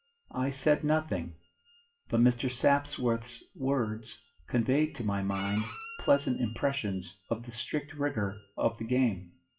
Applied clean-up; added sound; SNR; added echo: classical method WPE with log-MMSE.